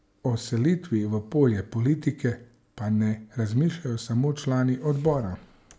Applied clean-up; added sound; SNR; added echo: none; none; none; none.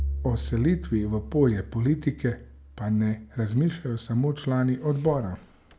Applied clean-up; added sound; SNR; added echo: none; Bowed string instrument; 12 dB; none.